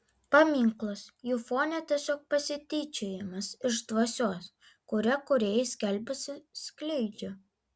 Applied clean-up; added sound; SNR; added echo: none; none; none; none.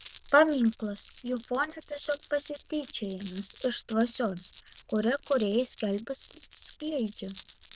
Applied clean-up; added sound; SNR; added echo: neural diffusion model UNIVERSE++.